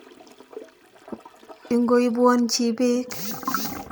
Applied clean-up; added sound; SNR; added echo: none; Toilet flush / Gurgling; 17 dB; none.